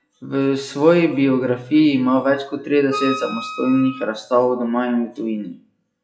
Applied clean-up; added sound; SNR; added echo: classical method WPE with log-MMSE.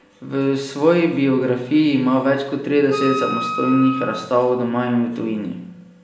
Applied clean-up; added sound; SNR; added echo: none; Wind instrument, woodwind instrument; 8 dB; reverberation time 0.9 s.